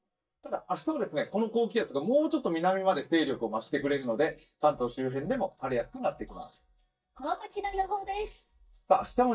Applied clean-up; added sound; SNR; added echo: neural mask model DeepFilterNet 3.